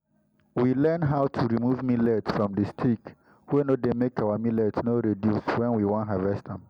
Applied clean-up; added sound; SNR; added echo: none; none; none; none.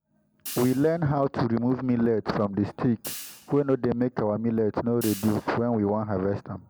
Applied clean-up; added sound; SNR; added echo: none; Hi-hat; 18 dB; none.